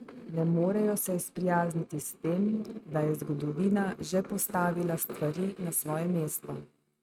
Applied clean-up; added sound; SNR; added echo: neural mask model RNNoise.